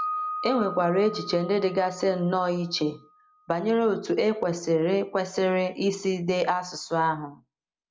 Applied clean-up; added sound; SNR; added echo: none; Piano; 14 dB; none.